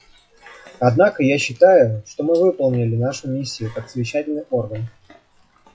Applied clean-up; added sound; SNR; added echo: classical method log-MMSE.